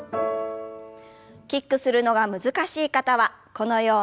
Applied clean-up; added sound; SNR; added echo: none; none; none; none.